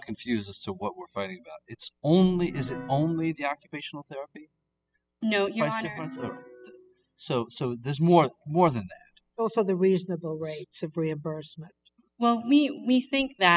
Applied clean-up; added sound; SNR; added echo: classical method spectral subtraction.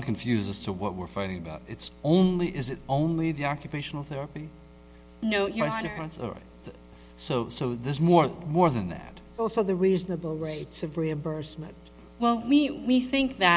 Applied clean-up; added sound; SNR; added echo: none; none; none; none.